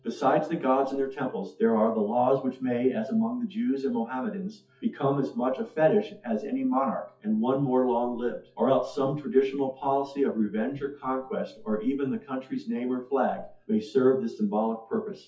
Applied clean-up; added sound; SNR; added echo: classical method WPE with log-MMSE.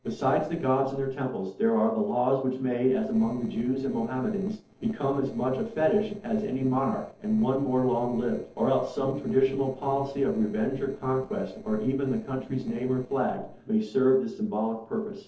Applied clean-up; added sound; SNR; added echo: neural separator model SepFormer DNS4.